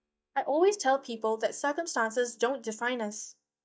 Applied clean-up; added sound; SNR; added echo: neural mask model DeepFilterNet 3.